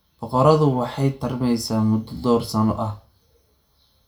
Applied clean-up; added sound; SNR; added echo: none; none; none; reverberation time 0.2 s.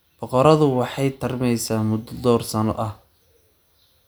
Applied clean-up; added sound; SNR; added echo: none; none; none; none.